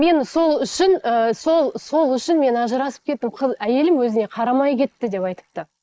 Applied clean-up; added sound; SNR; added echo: neural mask model Resemble Enhance denoiser.